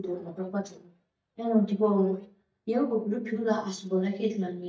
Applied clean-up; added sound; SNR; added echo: neural mask model DeepFilterNet 3.